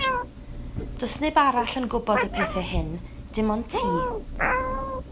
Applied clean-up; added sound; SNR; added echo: none; Meow; 2 dB; none.